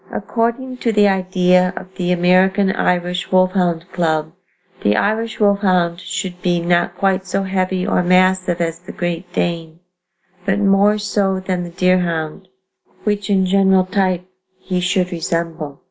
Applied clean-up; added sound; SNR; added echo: none; none; none; none.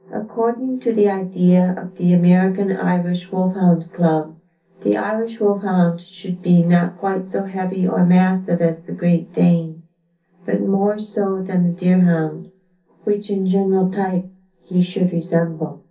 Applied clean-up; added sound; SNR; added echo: none; none; none; reverberation time 0.3 s.